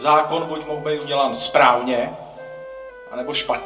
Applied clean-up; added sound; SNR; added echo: none; Wind instrument, woodwind instrument; 18 dB; reverberation time 0.2 s.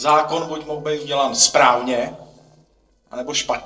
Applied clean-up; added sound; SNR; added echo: neural separator model SepFormer DNS4.